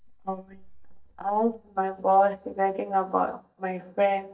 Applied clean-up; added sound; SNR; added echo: neural mask model DeepFilterNet 3.